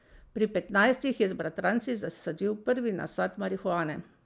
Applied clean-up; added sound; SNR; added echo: none; none; none; none.